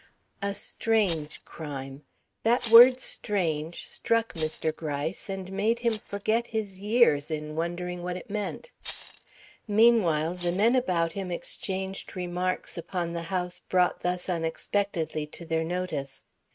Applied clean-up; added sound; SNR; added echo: neural mask model RNNoise.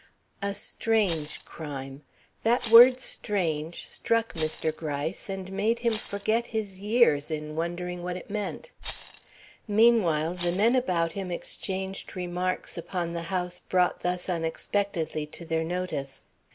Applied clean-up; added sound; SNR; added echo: none; Rattle; 17 dB; none.